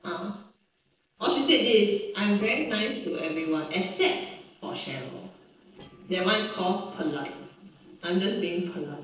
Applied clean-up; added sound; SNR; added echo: neural separator model SepFormer DNS4.